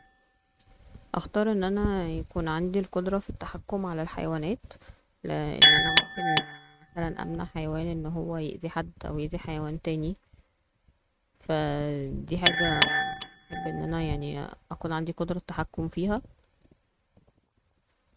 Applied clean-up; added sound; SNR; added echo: neural mask model RNNoise.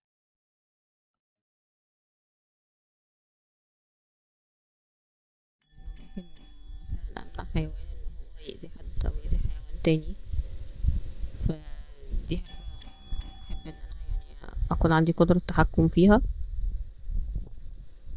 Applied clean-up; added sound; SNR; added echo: neural mask model DeepFilterNet 3.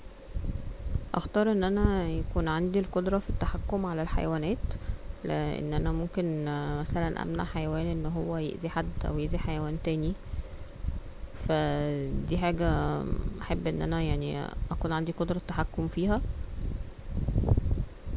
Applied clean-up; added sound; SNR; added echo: none; none; none; none.